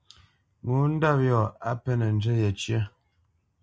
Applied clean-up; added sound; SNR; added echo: none; none; none; none.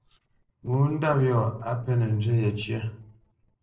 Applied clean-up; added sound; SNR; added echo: neural separator model SepFormer DNS4.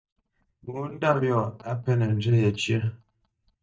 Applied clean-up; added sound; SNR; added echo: neural mask model DeepFilterNet 3.